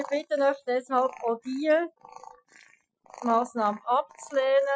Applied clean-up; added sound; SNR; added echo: classical method Wiener filter.